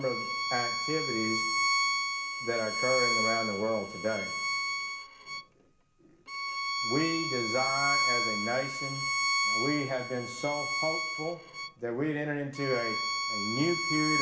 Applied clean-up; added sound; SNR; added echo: none; Bowed string instrument; -2 dB; reverberation time 0.9 s.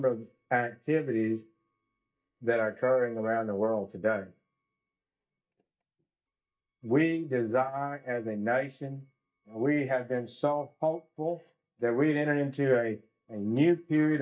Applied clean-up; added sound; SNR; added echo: neural mask model DeepFilterNet 3.